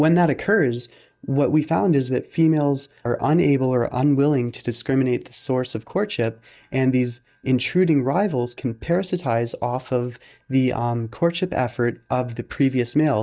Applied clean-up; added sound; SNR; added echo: neural mask model DeepFilterNet 3.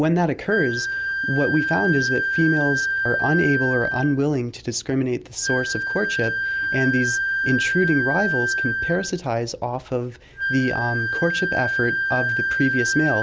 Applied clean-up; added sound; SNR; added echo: none; Wind instrument, woodwind instrument; 1 dB; none.